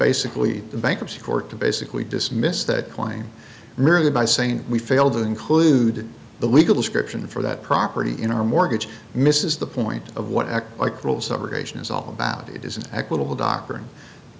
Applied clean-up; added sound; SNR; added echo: none; none; none; none.